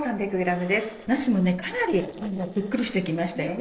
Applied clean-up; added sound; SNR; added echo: neural separator model SepFormer DNS4.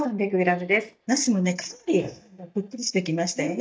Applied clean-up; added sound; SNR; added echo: neural mask model DeepFilterNet 3.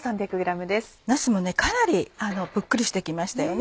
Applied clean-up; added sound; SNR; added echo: none; none; none; none.